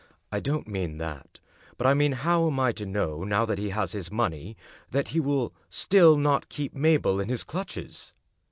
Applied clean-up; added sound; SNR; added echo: none; none; none; none.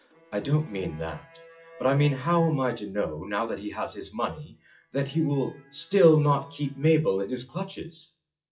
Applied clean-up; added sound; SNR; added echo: classical method WPE with log-MMSE.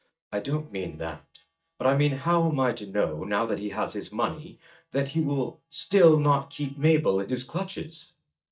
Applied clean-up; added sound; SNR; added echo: neural mask model DeepFilterNet 3.